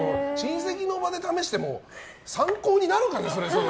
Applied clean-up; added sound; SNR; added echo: none; none; none; none.